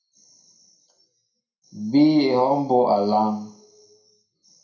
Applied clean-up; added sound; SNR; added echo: none; none; none; reverberation time 0.5 s.